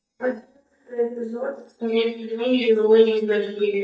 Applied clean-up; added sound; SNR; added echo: neural mask model DeepFilterNet 3.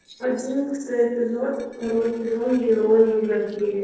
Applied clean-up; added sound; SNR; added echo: neural separator model SepFormer DNS4.